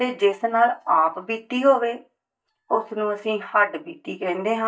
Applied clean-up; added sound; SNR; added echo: neural mask model DeepFilterNet 3.